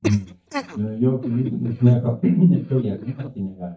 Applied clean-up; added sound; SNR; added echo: neural mask model DeepFilterNet 3.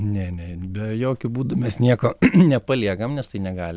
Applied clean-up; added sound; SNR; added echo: none; none; none; none.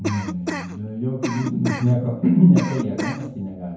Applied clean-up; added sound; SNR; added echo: none; Cough; 10 dB; reverberation time 0.9 s.